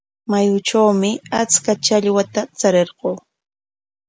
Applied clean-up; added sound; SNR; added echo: none; none; none; none.